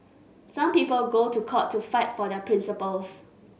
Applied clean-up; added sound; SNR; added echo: none; none; none; none.